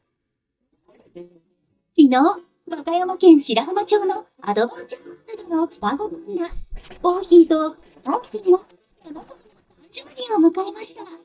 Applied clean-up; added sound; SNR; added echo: neural mask model DeepFilterNet 3.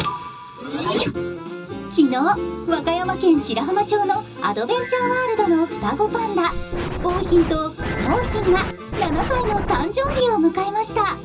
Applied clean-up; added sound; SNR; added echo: none; Scratching (performance technique); 5 dB; reverberation time 0.2 s.